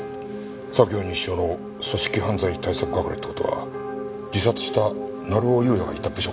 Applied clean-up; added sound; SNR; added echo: none; none; none; none.